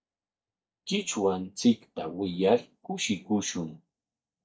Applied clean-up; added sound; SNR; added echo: neural mask model DeepFilterNet 3.